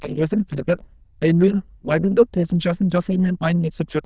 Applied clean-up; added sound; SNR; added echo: neural diffusion model UNIVERSE++.